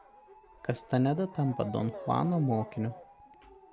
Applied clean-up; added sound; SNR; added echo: none; Motor vehicle (road) / Siren; 16 dB; none.